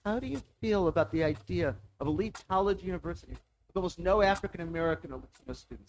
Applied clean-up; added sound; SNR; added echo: neural mask model RNNoise.